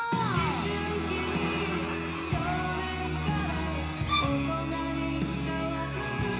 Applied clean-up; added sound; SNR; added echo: none; Bowed string instrument; 3 dB; reverberation time 0.4 s.